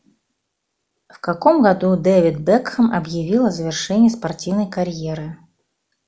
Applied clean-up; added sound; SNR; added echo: none; none; none; none.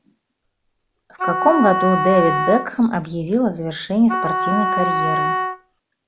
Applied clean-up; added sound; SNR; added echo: none; Wind instrument, woodwind instrument; 2 dB; none.